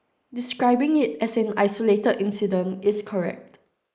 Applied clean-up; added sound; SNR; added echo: neural mask model Resemble Enhance denoiser.